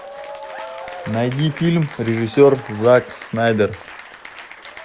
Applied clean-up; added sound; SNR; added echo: none; Applause / Cheering; 15 dB; none.